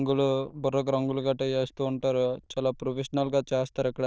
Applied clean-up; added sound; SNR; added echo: neural diffusion model UNIVERSE++.